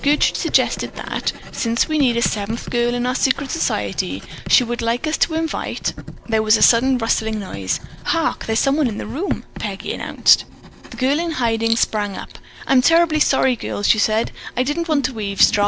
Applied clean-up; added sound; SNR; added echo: none; Writing; 13 dB; none.